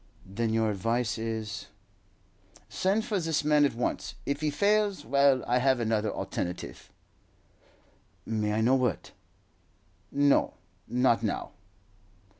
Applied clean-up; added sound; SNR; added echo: none; none; none; none.